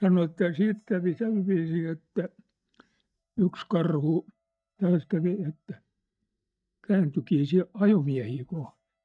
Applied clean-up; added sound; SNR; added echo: neural mask model DeepFilterNet 3.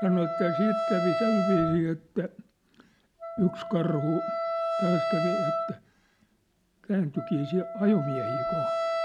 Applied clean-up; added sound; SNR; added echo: none; Wind instrument, woodwind instrument; 2 dB; none.